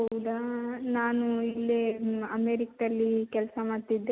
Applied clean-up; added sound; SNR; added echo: none; none; none; none.